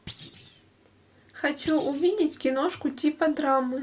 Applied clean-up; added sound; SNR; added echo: none; Thump, thud; 18 dB; none.